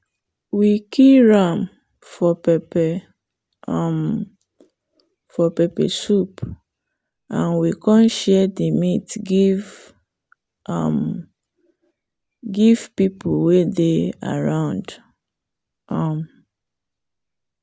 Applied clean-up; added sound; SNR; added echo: none; none; none; none.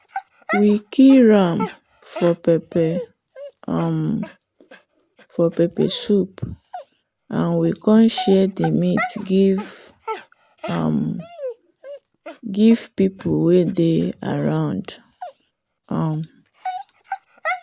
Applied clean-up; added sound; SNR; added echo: none; Dog; 14 dB; none.